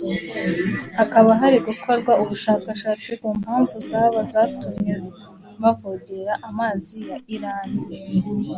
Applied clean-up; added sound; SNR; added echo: none; Cough; 16 dB; none.